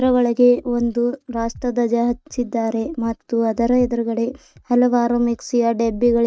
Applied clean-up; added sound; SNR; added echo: neural mask model RNNoise.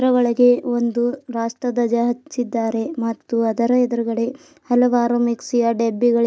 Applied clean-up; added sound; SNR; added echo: none; none; none; none.